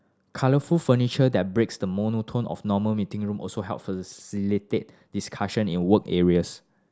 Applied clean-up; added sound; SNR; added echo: none; none; none; none.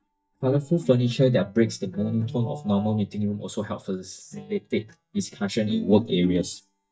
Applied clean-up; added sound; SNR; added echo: neural mask model DeepFilterNet 3.